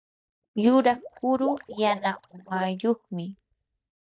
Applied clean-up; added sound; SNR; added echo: neural mask model DeepFilterNet 3.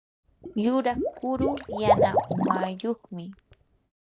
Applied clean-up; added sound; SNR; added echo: none; Liquid; -2 dB; none.